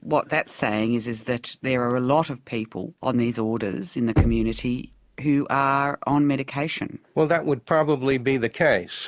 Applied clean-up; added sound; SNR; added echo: none; Knock; 5 dB; none.